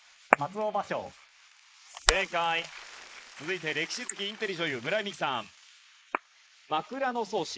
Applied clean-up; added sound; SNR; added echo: neural mask model Resemble Enhance denoiser.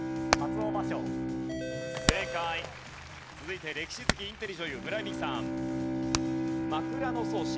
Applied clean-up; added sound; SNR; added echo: none; Bowed string instrument + Hammer; -4 dB; none.